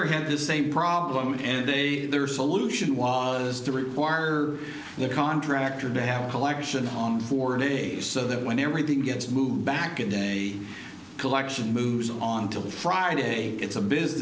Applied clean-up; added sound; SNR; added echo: neural separator model SepFormer DNS4.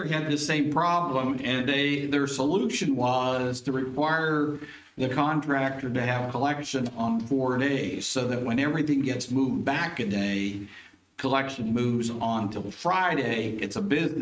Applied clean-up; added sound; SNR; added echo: neural mask model RNNoise.